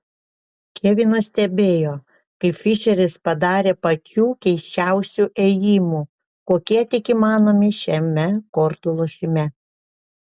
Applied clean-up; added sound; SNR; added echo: none; none; none; none.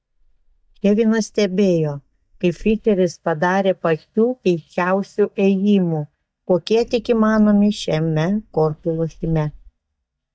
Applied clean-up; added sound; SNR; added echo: neural mask model DeepFilterNet 3.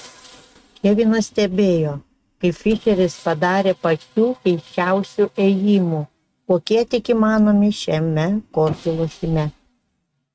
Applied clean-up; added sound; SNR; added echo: neural mask model RNNoise.